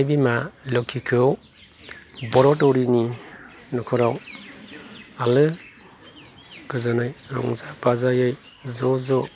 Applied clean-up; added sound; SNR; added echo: none; none; none; none.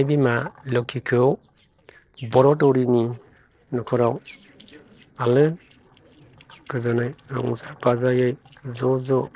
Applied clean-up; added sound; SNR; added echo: neural separator model SepFormer DNS4.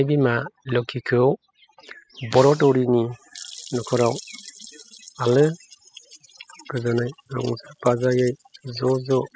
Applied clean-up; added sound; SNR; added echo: classical method spectral subtraction.